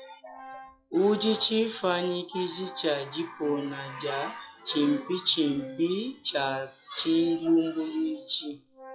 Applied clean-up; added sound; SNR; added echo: classical method log-MMSE.